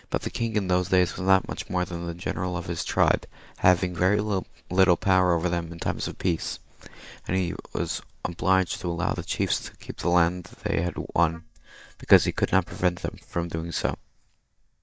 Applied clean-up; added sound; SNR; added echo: neural mask model DeepFilterNet 3.